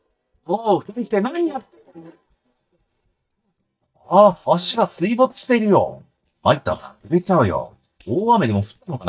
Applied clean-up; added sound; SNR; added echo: neural mask model DeepFilterNet 3.